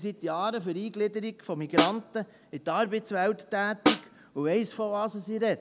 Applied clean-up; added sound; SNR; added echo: none; Snare drum; -1 dB; none.